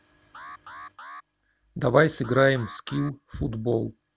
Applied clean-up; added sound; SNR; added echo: none; Alarm; 19 dB; none.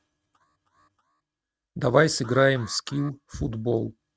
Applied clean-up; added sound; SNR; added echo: neural mask model RNNoise.